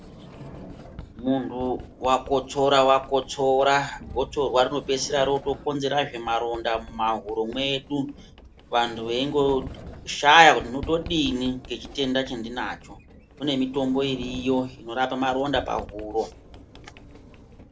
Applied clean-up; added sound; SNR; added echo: none; Sliding door; 17 dB; none.